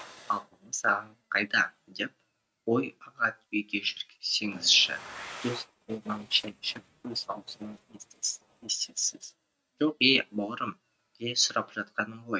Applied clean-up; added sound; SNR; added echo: neural mask model RNNoise.